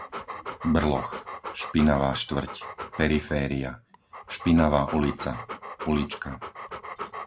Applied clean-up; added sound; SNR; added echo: none; Dog; 12 dB; none.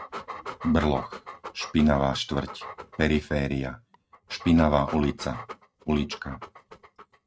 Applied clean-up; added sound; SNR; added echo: neural mask model RNNoise.